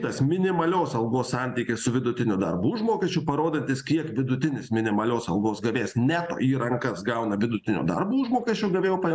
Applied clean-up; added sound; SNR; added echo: none; none; none; none.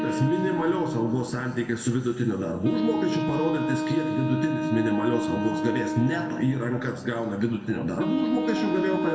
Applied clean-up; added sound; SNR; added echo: none; Wind instrument, woodwind instrument; 3 dB; reverberation time 2.1 s.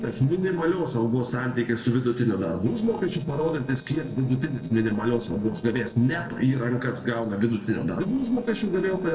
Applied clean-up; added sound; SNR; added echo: neural separator model SepFormer DNS4.